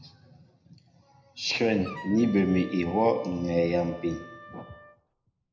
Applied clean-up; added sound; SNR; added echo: none; Wind instrument, woodwind instrument; 18 dB; reverberation time 0.8 s.